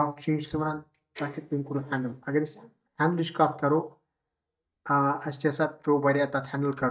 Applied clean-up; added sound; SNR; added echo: neural mask model DeepFilterNet 3.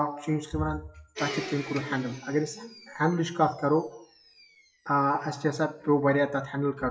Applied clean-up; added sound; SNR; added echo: classical method WPE with log-MMSE.